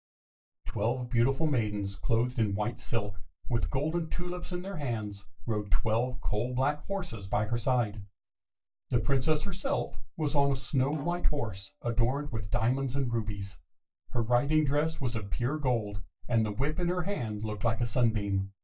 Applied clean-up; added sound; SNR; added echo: neural mask model DeepFilterNet 3.